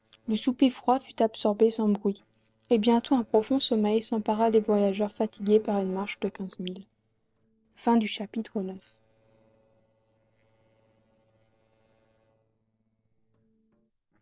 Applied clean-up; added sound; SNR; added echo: neural separator model SepFormer DNS4.